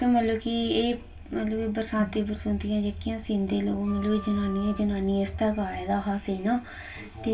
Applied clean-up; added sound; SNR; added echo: none; Wind instrument, woodwind instrument; 18 dB; reverberation time 0.2 s.